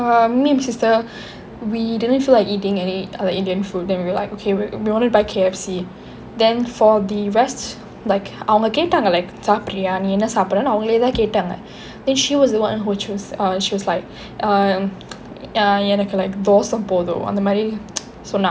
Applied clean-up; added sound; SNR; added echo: none; none; none; none.